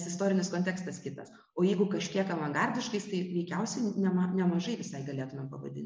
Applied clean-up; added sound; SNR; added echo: none; none; none; none.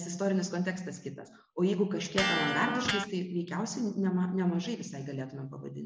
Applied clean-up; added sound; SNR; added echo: none; Electric guitar; 3 dB; none.